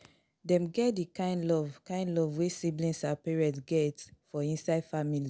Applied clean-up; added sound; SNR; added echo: none; none; none; none.